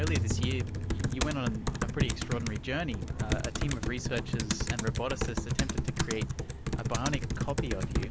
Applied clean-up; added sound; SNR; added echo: none; Computer keyboard; -4 dB; none.